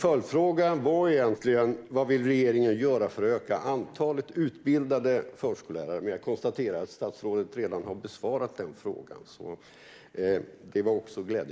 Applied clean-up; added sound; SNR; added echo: neural mask model Resemble Enhance denoiser.